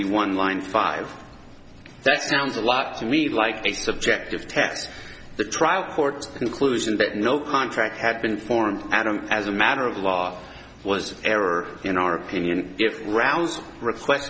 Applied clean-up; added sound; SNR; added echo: none; none; none; none.